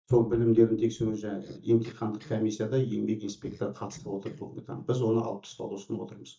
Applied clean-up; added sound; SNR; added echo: neural mask model DeepFilterNet 3.